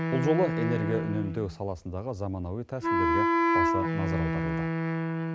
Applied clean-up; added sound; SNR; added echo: none; Wind instrument, woodwind instrument; -3 dB; none.